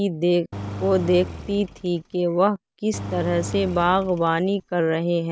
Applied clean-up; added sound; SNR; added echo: none; Engine; 12 dB; none.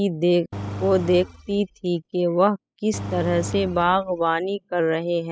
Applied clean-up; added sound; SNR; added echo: classical method spectral subtraction.